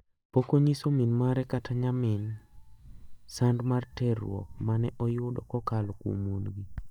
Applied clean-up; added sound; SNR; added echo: neural mask model DeepFilterNet 3.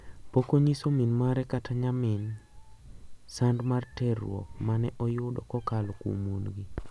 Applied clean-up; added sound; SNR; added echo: none; Meow; 18 dB; none.